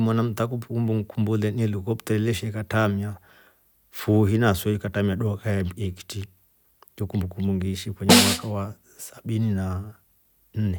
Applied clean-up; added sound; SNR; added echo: none; Snare drum; -4 dB; none.